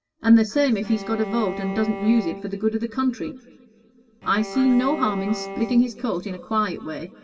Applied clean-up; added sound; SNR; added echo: none; Bowed string instrument; 12 dB; reverberation time 2.5 s.